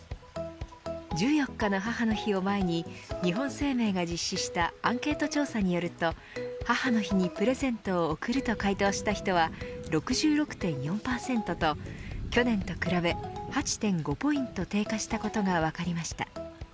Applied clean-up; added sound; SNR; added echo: none; Thunder / Rain; 17 dB; none.